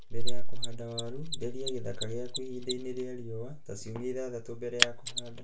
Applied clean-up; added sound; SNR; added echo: none; Mechanisms; 12 dB; reverberation time 0.3 s.